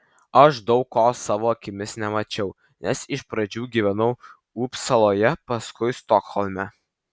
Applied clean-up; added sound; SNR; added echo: none; none; none; none.